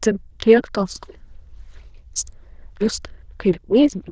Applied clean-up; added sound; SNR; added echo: neural diffusion model UNIVERSE++.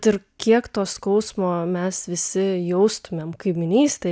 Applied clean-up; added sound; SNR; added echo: none; none; none; none.